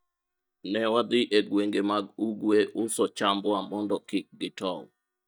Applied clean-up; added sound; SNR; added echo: neural mask model DeepFilterNet 3.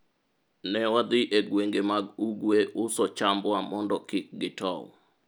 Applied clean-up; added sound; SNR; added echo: none; none; none; none.